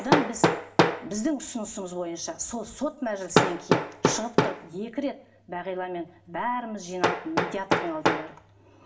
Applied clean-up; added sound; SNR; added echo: none; Hammer; -4 dB; reverberation time 0.6 s.